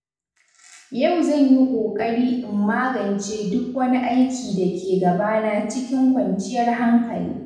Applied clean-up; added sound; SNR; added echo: none; none; none; reverberation time 0.8 s.